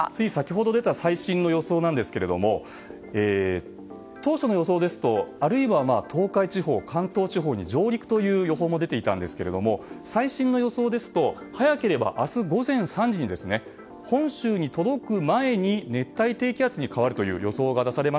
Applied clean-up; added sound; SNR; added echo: none; none; none; none.